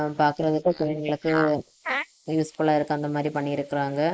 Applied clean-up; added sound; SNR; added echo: neural mask model Resemble Enhance denoiser.